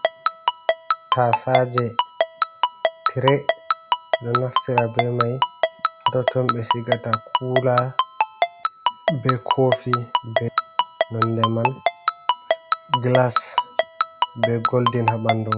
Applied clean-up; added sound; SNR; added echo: none; Ringtone; -1 dB; none.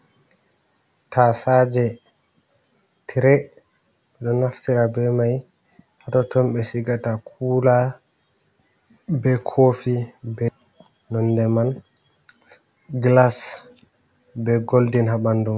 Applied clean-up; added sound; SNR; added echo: none; none; none; none.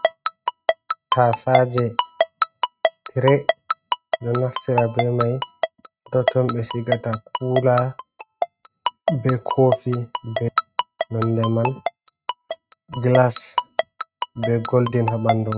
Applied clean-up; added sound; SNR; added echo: neural mask model RNNoise.